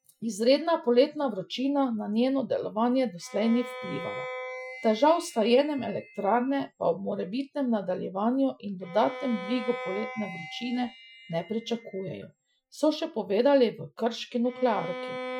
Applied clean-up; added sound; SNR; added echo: classical method Wiener filter.